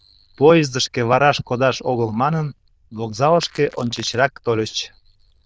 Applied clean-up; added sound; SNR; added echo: neural diffusion model UNIVERSE++.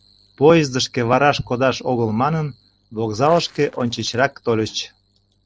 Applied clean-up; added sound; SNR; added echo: neural separator model SepFormer DNS4.